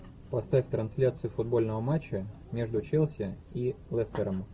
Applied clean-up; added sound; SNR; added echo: none; none; none; none.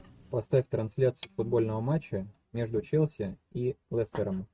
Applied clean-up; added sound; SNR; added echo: neural mask model RNNoise.